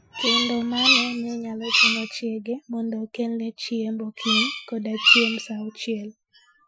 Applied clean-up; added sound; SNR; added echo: classical method Wiener filter.